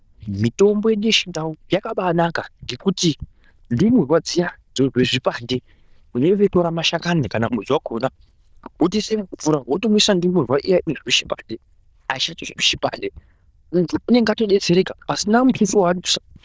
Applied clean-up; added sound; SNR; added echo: neural diffusion model UNIVERSE++.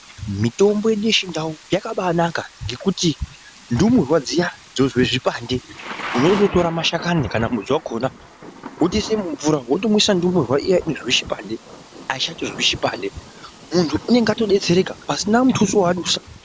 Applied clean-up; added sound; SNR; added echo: none; Thunder / Rain; 17 dB; none.